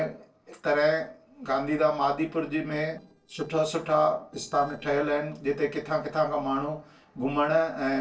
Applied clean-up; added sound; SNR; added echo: neural separator model SepFormer DNS4.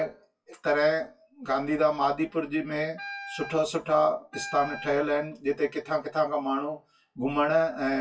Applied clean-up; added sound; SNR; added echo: classical method WPE with log-MMSE.